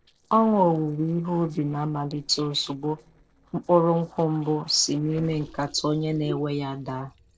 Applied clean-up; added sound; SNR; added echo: neural separator model SepFormer DNS4.